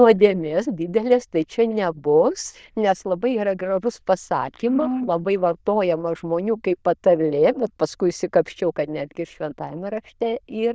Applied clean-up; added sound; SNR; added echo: neural diffusion model UNIVERSE++.